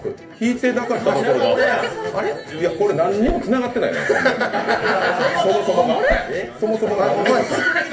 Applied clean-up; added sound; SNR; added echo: none; Slam / Car; 16 dB; reverberation time 0.3 s.